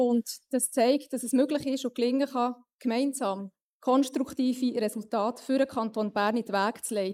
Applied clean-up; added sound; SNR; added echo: neural mask model Resemble Enhance denoiser.